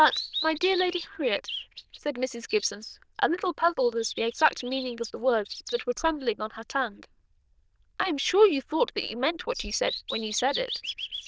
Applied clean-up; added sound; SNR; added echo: neural diffusion model UNIVERSE++.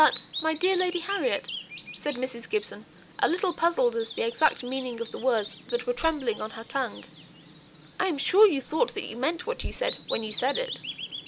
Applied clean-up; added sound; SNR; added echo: none; Bird vocalization, bird call, bird song; 11 dB; none.